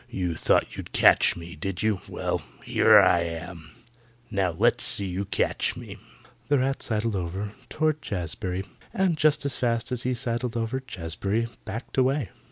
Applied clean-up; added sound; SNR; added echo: none; none; none; none.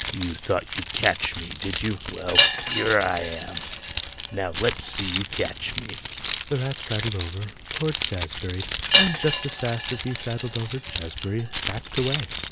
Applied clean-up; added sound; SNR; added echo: none; Wind chime + Keys jangling; 0 dB; none.